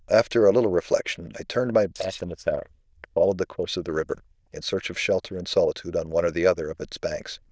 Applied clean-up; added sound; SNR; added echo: neural diffusion model UNIVERSE++.